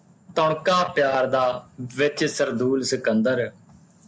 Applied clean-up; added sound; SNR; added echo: none; none; none; none.